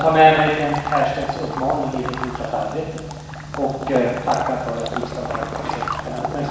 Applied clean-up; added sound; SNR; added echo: none; Water / Liquid; 8 dB; reverberation time 1.1 s.